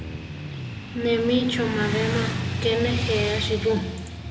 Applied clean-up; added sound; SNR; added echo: none; Motorcycle / Traffic noise, roadway noise; 3 dB; none.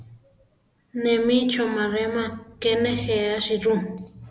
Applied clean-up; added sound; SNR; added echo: none; none; none; none.